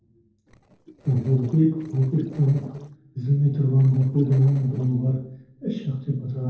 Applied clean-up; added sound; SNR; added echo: neural separator model SepFormer DNS4.